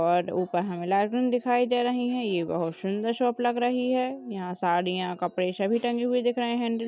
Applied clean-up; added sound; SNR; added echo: none; none; none; none.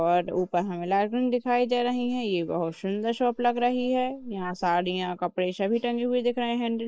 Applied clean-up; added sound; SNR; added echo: neural mask model Resemble Enhance denoiser.